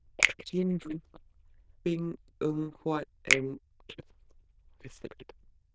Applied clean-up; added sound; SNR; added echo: neural diffusion model UNIVERSE++.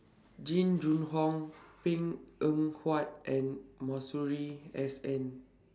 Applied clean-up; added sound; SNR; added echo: none; none; none; none.